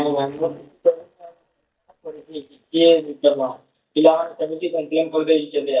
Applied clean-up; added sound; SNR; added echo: neural mask model DeepFilterNet 3.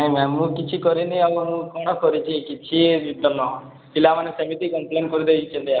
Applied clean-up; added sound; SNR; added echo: none; none; none; none.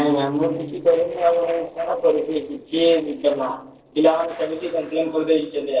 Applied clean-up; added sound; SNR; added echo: neural separator model SepFormer DNS4.